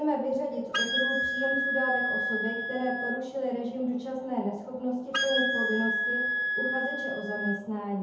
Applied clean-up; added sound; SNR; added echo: none; Wind instrument, woodwind instrument; -1 dB; reverberation time 0.8 s.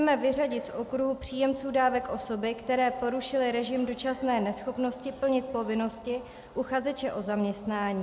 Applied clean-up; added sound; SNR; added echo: none; none; none; none.